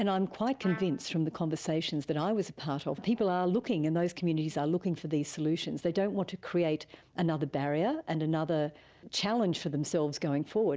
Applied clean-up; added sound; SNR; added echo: none; Trumpet; 17 dB; none.